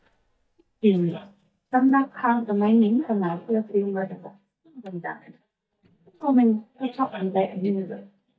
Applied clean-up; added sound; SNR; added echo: neural mask model DeepFilterNet 3.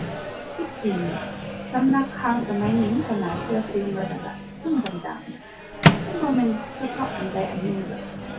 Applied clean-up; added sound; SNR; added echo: none; Microwave oven; 2 dB; reverberation time 0.3 s.